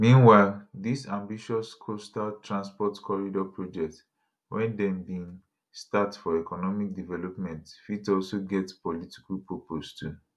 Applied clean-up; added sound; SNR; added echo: none; none; none; none.